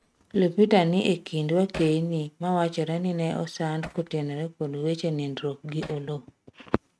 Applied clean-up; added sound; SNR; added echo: neural mask model RNNoise.